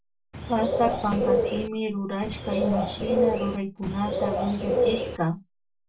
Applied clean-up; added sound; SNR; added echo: none; Bird; -2 dB; reverberation time 0.2 s.